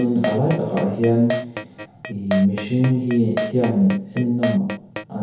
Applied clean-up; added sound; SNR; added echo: none; Keyboard (musical); 10 dB; reverberation time 1.0 s.